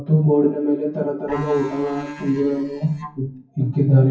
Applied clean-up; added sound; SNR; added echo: classical method WPE with log-MMSE.